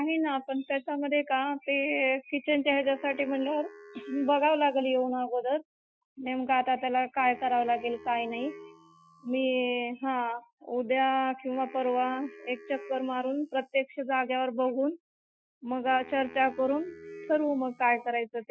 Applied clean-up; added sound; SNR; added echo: classical method Wiener filter.